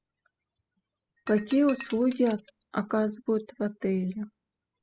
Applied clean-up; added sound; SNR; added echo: classical method spectral subtraction.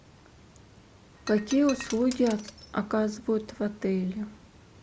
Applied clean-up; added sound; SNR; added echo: none; Shatter; 16 dB; none.